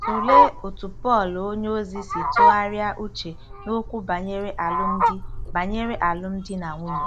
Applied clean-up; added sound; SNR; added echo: none; Fowl; -2 dB; none.